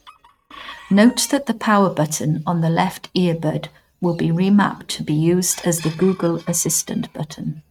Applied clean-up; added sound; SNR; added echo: neural mask model RNNoise.